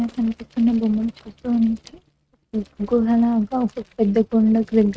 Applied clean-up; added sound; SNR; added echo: neural mask model RNNoise.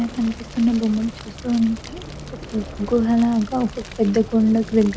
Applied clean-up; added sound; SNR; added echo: none; Fire; 15 dB; none.